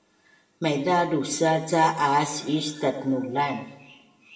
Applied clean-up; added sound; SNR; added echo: none; none; none; reverberation time 0.8 s.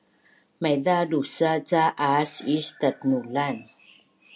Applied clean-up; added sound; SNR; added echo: none; none; none; none.